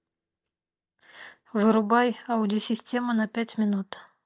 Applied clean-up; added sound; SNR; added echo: neural mask model DeepFilterNet 3.